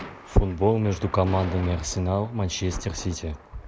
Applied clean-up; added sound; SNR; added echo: none; Thunder; 17 dB; none.